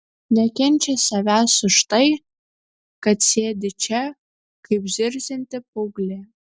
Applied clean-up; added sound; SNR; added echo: none; none; none; none.